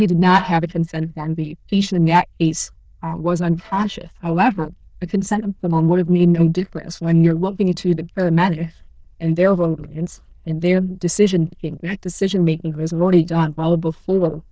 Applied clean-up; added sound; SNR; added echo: neural diffusion model UNIVERSE++.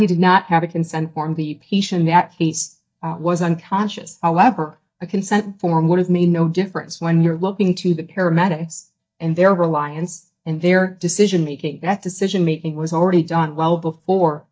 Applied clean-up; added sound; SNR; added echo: neural mask model DeepFilterNet 3.